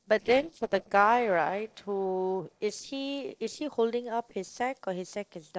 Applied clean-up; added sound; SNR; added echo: neural separator model SepFormer DNS4.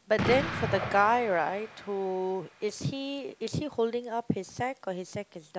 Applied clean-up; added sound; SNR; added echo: none; Explosion; 9 dB; none.